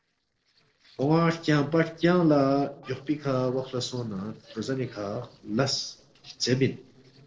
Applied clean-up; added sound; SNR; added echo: neural separator model SepFormer DNS4.